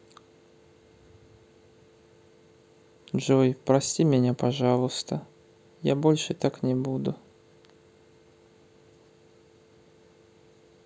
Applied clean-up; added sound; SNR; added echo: none; none; none; none.